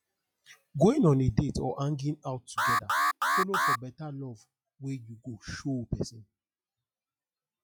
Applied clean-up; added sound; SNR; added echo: classical method log-MMSE.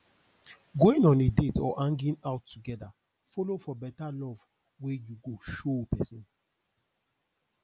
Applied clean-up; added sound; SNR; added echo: none; none; none; none.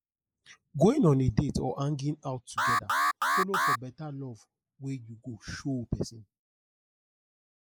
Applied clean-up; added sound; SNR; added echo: neural mask model Resemble Enhance denoiser.